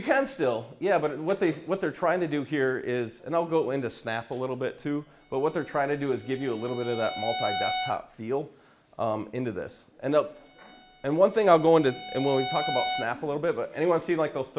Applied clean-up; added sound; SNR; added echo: none; Bowed string instrument; 8 dB; none.